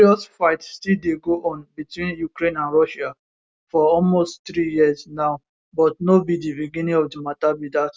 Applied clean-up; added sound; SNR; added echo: none; none; none; none.